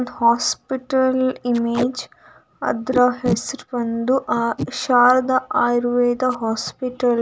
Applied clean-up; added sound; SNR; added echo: none; Packing tape, duct tape; 14 dB; none.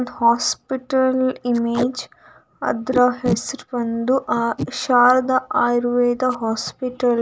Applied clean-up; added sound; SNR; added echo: neural mask model Resemble Enhance denoiser.